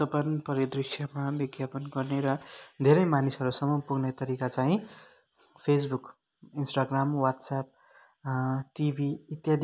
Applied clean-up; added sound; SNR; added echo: none; none; none; none.